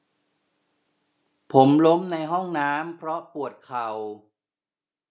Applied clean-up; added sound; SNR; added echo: none; none; none; none.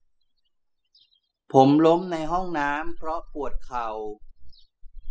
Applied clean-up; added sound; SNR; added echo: classical method spectral subtraction.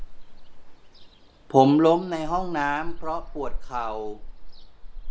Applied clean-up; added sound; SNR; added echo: none; Ocean; 6 dB; none.